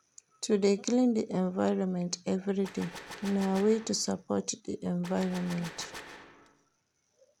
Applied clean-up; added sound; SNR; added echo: none; Gunshot, gunfire; 15 dB; none.